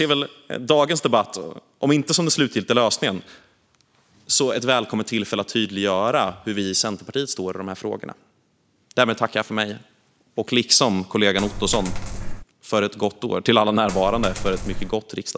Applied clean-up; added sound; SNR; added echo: none; Coin (dropping); 5 dB; none.